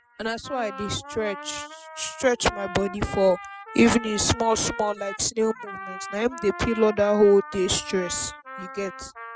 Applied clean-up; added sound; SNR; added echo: classical method spectral subtraction.